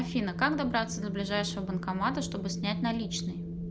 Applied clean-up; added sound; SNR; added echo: none; Wind; 5 dB; none.